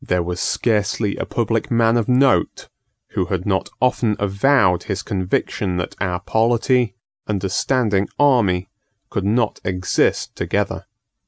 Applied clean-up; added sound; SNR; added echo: none; none; none; none.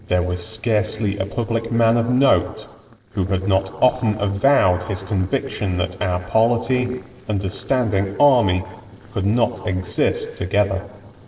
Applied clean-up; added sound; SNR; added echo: neural separator model SepFormer DNS4.